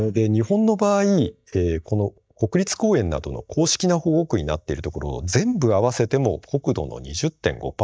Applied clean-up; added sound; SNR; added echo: neural mask model DeepFilterNet 3.